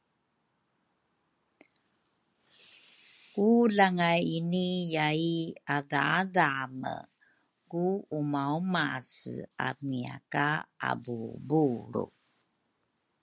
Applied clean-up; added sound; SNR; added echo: none; none; none; none.